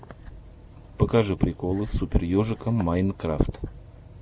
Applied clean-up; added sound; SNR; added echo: none; none; none; none.